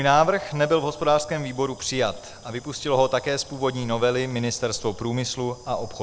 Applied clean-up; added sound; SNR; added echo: none; Bird / Insect; 17 dB; none.